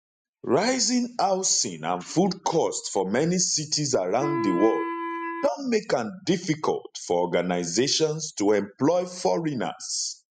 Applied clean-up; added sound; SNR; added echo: classical method spectral subtraction.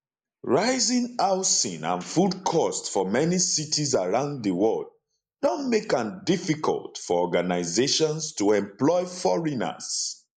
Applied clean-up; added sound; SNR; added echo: neural mask model Resemble Enhance denoiser.